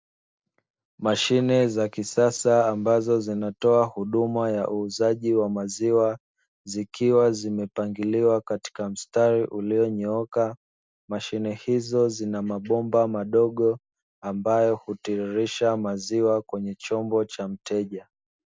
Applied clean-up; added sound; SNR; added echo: none; none; none; none.